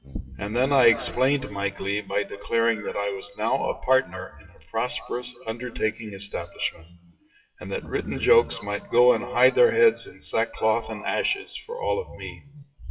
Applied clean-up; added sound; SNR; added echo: classical method WPE with log-MMSE.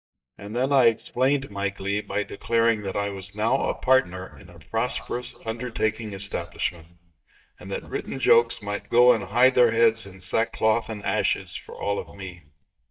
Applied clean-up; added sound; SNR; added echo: neural mask model DeepFilterNet 3.